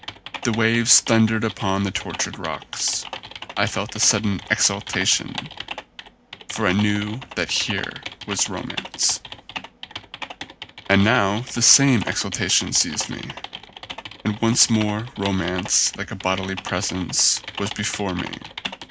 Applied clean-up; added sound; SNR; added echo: none; Typing; 13 dB; none.